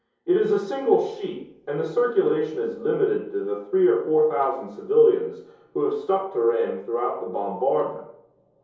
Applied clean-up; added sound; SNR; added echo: none; none; none; reverberation time 2.8 s.